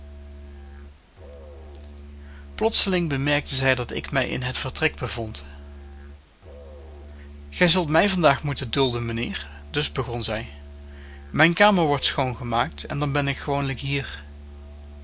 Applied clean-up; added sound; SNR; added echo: none; Musical instrument; 16 dB; none.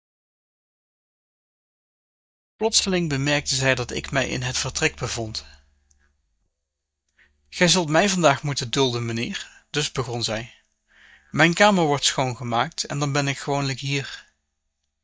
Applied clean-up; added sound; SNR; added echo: neural mask model DeepFilterNet 3.